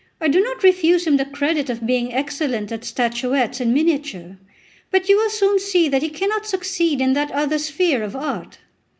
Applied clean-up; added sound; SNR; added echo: none; none; none; none.